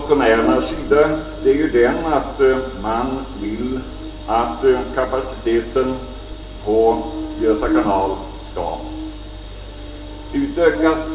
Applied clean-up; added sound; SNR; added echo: none; Buzz; 9 dB; reverberation time 0.7 s.